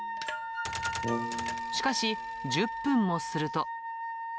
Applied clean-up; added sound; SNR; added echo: none; Wind instrument, woodwind instrument; 3 dB; none.